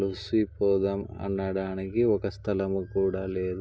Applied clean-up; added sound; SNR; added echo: none; none; none; none.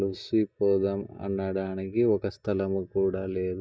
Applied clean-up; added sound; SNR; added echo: neural mask model DeepFilterNet 3.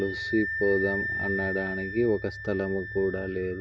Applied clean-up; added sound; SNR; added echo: none; Wind instrument, woodwind instrument; 5 dB; none.